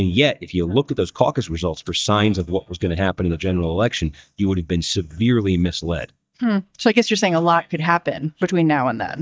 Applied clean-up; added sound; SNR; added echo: neural mask model DeepFilterNet 3.